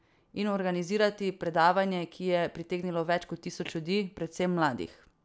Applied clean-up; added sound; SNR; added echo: none; none; none; none.